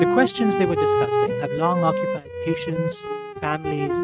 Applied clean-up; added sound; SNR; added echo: neural mask model RNNoise.